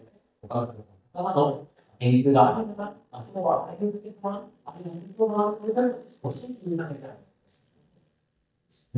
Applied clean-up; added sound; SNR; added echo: neural mask model DeepFilterNet 3.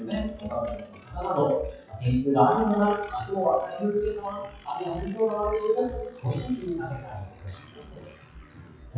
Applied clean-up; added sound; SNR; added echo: classical method WPE with log-MMSE.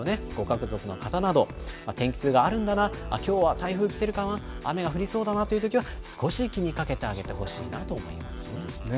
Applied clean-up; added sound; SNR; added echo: none; none; none; none.